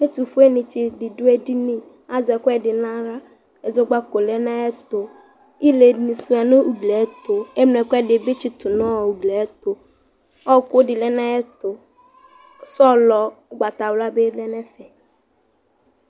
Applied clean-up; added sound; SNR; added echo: none; none; none; none.